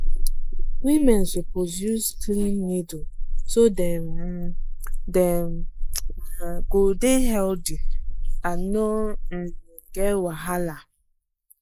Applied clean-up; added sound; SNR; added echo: neural mask model Resemble Enhance denoiser.